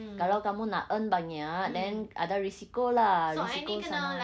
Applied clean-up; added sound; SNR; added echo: none; none; none; none.